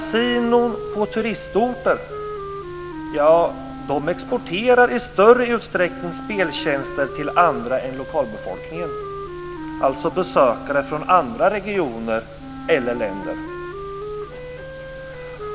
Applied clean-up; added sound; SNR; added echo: none; Wind instrument, woodwind instrument; 12 dB; none.